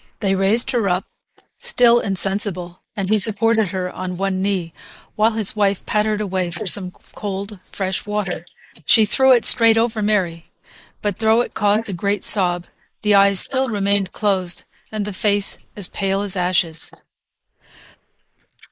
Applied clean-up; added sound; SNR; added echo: neural mask model Resemble Enhance denoiser.